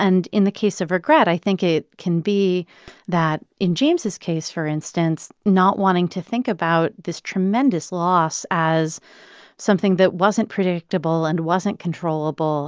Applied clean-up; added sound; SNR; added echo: none; none; none; none.